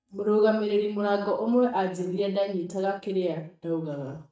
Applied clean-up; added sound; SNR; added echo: neural mask model DeepFilterNet 3.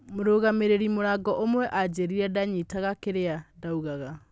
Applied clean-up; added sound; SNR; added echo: none; none; none; none.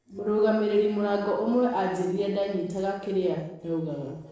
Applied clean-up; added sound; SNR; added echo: neural separator model SepFormer DNS4.